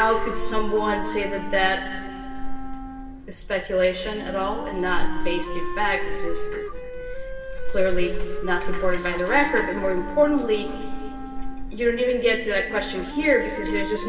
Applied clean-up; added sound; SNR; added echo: none; Wind instrument, woodwind instrument; 12 dB; reverberation time 2.4 s.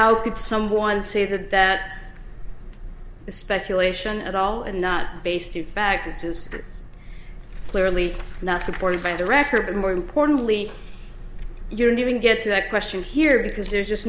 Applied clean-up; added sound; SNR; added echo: none; none; none; none.